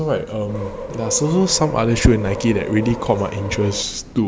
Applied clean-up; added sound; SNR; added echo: none; Subway, metro, underground; 10 dB; none.